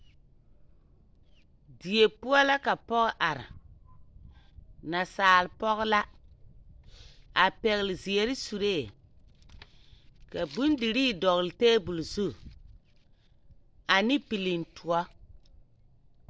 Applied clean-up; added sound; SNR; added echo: none; none; none; none.